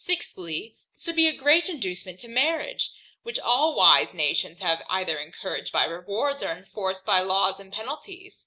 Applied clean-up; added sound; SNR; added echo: none; none; none; none.